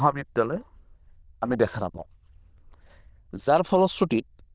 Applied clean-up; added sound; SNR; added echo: neural diffusion model UNIVERSE++.